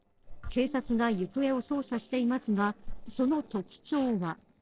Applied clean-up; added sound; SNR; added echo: neural separator model SepFormer DNS4.